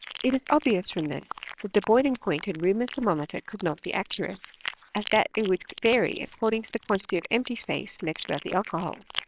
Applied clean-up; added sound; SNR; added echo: neural separator model SepFormer WHAMR!.